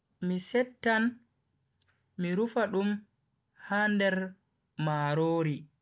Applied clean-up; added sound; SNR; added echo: none; none; none; none.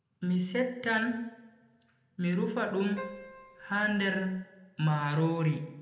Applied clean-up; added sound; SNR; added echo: none; Keyboard (musical); 15 dB; reverberation time 0.8 s.